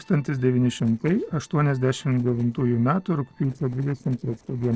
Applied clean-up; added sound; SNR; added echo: neural separator model SepFormer DNS4.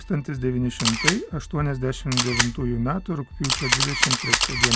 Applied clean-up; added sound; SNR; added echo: none; Camera; 0 dB; none.